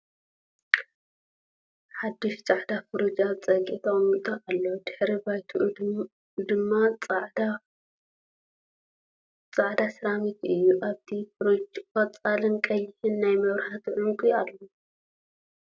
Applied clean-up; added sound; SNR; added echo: none; none; none; none.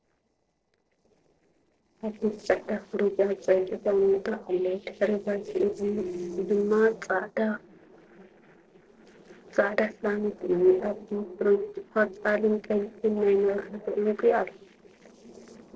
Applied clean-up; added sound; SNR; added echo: neural separator model SepFormer DNS4.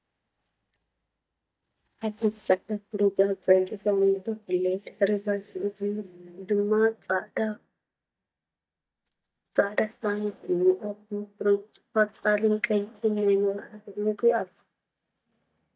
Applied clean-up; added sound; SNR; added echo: neural mask model DeepFilterNet 3.